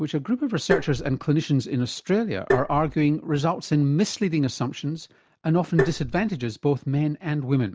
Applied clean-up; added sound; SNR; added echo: none; Tap; 3 dB; none.